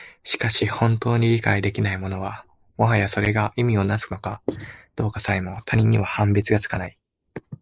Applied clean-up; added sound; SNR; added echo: neural mask model Resemble Enhance denoiser.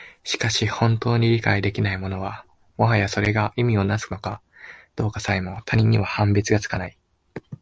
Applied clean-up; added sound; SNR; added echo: none; none; none; none.